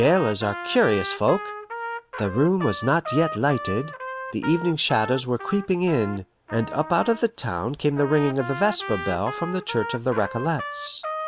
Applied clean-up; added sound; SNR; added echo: none; Trumpet; 10 dB; none.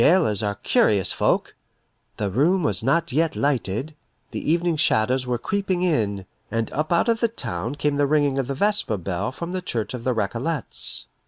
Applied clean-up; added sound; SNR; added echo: none; none; none; none.